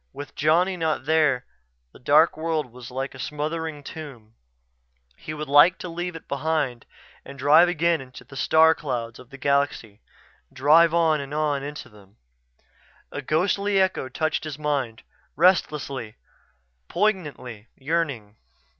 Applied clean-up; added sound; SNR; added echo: none; none; none; none.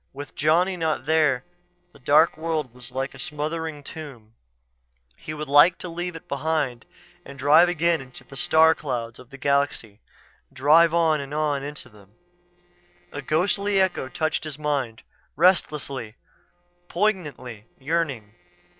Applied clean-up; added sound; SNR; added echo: neural separator model SepFormer DNS4.